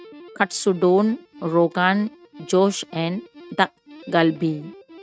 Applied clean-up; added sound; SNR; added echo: neural mask model RNNoise.